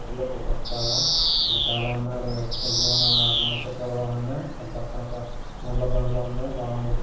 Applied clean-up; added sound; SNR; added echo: none; Bird vocalization, bird call, bird song; -5 dB; reverberation time 0.9 s.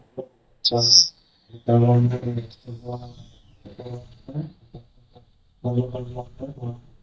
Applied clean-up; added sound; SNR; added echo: neural mask model DeepFilterNet 3.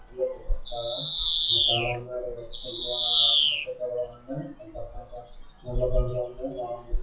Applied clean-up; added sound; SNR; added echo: classical method WPE with log-MMSE.